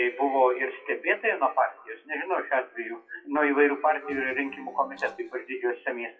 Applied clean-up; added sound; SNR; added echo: classical method WPE with log-MMSE.